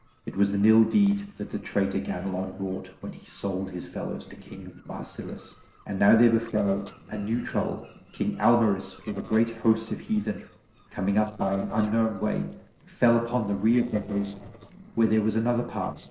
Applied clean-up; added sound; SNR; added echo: neural separator model SepFormer DNS4.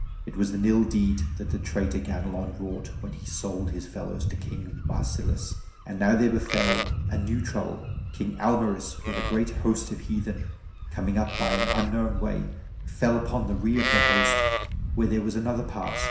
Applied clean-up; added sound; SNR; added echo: none; Livestock, farm animals, working animals; 1 dB; reverberation time 0.7 s.